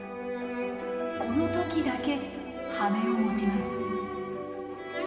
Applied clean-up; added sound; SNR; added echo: none; none; none; reverberation time 2.7 s.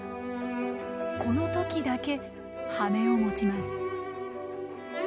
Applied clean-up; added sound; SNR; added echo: none; none; none; none.